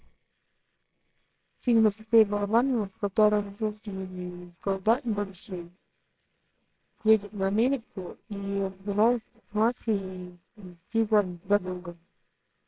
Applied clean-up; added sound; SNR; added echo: neural separator model SepFormer WHAMR!.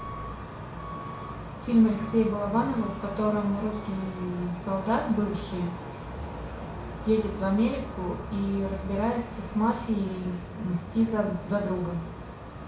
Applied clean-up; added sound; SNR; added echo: none; Alarm / Truck; 14 dB; reverberation time 0.6 s.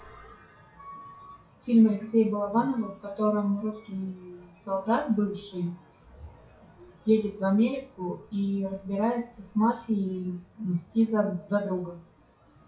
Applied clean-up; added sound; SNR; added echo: classical method WPE with log-MMSE.